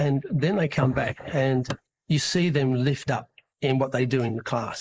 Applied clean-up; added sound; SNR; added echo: neural mask model Resemble Enhance denoiser.